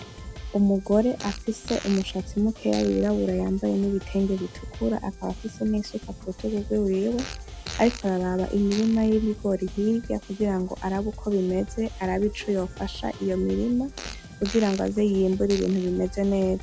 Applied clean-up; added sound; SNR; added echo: none; Drum kit + Fart; 13 dB; none.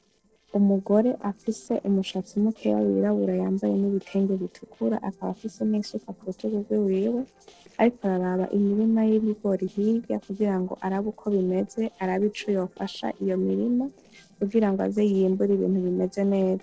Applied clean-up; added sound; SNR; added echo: neural separator model SepFormer DNS4.